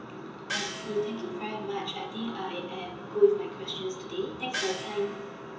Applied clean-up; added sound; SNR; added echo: none; Gong; 6 dB; reverberation time 0.6 s.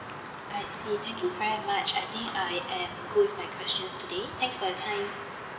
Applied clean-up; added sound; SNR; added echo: none; none; none; none.